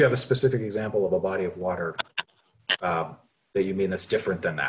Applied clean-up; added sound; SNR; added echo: none; none; none; none.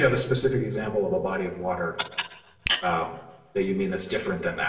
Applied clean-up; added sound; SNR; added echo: none; Hands; 19 dB; reverberation time 0.8 s.